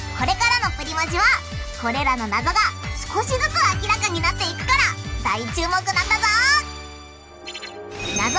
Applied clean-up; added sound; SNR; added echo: none; Bowed string instrument; 15 dB; none.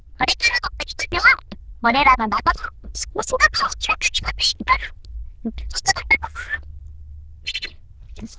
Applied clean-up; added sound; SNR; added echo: neural diffusion model UNIVERSE++.